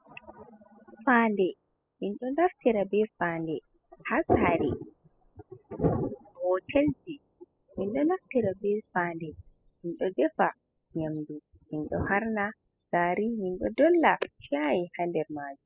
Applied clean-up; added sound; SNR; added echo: classical method spectral subtraction.